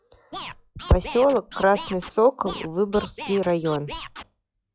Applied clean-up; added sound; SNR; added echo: classical method log-MMSE.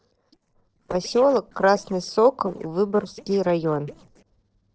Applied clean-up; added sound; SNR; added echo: neural separator model SepFormer DNS4.